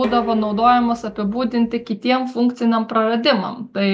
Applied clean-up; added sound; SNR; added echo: none; Dishes, pots, and pans; 17 dB; none.